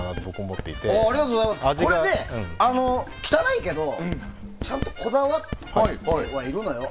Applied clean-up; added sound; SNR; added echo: none; Writing; 11 dB; none.